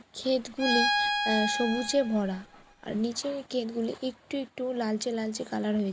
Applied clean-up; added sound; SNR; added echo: none; Bowed string instrument; 1 dB; none.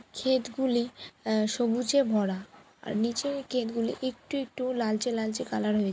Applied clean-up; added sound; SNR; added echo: none; none; none; none.